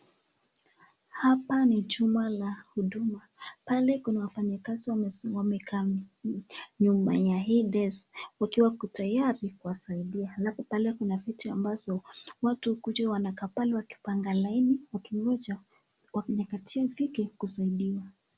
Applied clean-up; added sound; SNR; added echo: none; none; none; none.